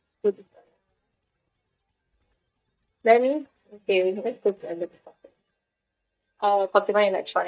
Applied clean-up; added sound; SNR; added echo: neural mask model DeepFilterNet 3.